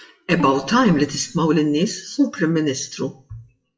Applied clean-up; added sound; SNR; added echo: classical method WPE with log-MMSE.